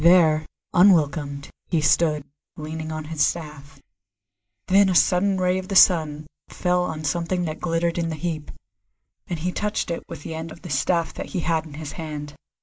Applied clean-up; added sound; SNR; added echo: neural mask model Resemble Enhance denoiser.